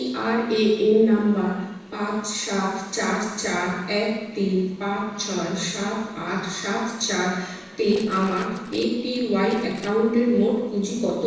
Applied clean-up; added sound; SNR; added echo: neural separator model SepFormer DNS4.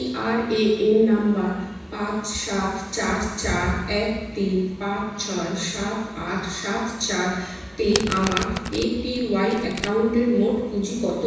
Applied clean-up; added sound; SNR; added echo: none; Domestic sounds, home sounds; 9 dB; reverberation time 1.1 s.